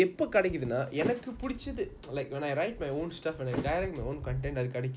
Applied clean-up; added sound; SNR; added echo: none; Thump, thud; 12 dB; none.